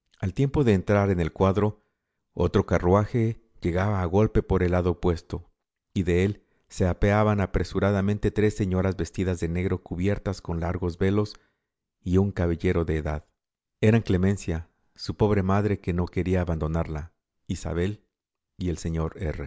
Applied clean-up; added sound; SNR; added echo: none; none; none; none.